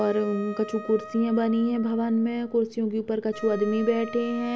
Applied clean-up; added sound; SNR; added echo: none; Wind instrument, woodwind instrument; 16 dB; none.